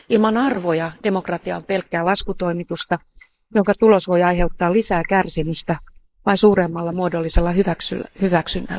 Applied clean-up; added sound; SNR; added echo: neural mask model Resemble Enhance denoiser.